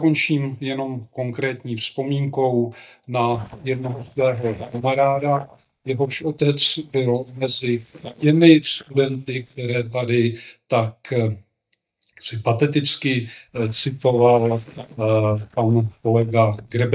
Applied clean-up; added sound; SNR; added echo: neural mask model DeepFilterNet 3.